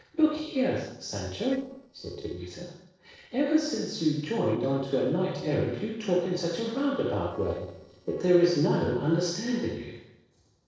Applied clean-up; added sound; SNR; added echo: neural separator model SepFormer DNS4.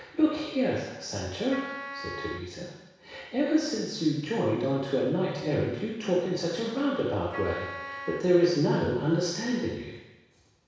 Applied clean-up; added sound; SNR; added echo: none; Wind instrument, woodwind instrument; 11 dB; reverberation time 1.1 s.